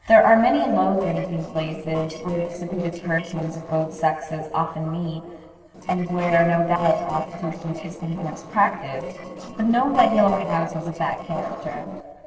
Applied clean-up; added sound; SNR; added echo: neural separator model SepFormer DNS4.